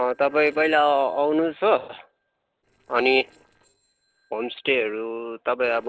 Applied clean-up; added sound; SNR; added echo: neural separator model SepFormer DNS4.